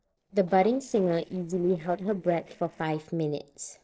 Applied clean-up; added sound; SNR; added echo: neural separator model SepFormer DNS4.